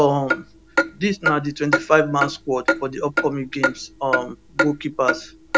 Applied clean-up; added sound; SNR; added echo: none; Clock; 2 dB; none.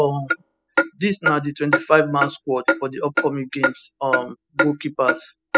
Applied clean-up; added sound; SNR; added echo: classical method spectral subtraction.